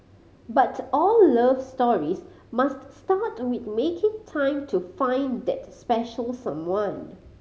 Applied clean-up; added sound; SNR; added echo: none; none; none; none.